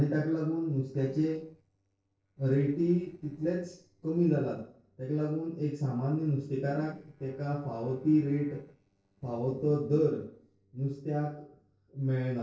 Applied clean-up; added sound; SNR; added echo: neural separator model SepFormer DNS4.